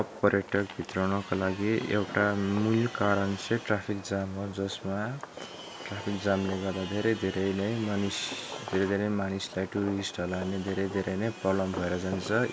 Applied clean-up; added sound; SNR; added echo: none; Fireworks; 15 dB; none.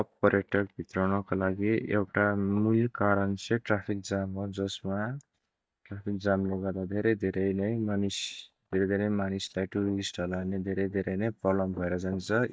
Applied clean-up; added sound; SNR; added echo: neural mask model DeepFilterNet 3.